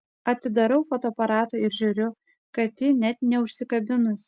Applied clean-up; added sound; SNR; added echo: none; none; none; none.